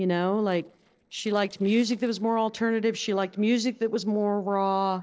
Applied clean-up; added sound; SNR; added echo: neural separator model SepFormer DNS4.